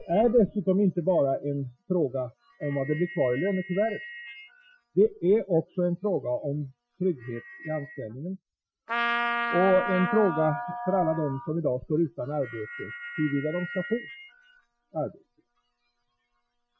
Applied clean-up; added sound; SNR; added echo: classical method Wiener filter.